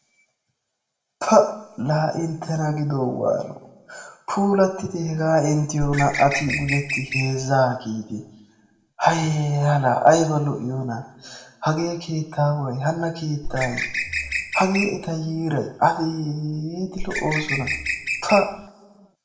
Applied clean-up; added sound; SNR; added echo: none; Bird; 4 dB; reverberation time 0.9 s.